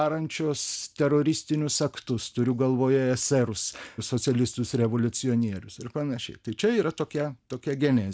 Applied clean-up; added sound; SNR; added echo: none; none; none; none.